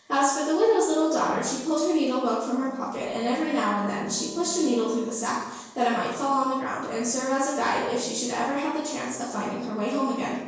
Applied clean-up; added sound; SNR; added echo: neural separator model SepFormer DNS4.